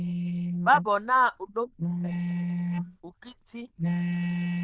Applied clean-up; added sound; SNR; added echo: neural diffusion model UNIVERSE++.